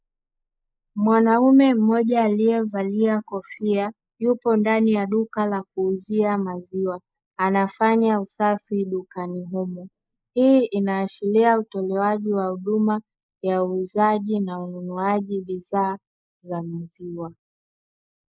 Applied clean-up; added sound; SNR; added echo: neural mask model Resemble Enhance denoiser.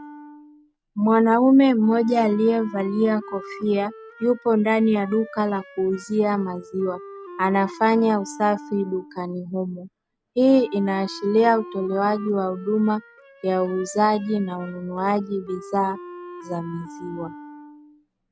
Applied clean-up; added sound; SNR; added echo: none; Wind instrument, woodwind instrument; 18 dB; none.